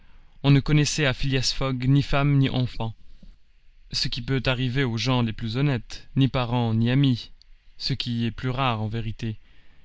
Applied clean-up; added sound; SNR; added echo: neural mask model Resemble Enhance denoiser.